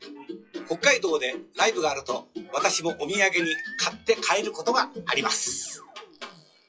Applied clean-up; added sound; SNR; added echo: classical method WPE with log-MMSE.